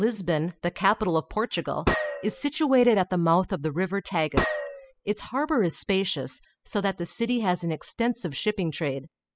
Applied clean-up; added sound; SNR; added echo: classical method spectral subtraction.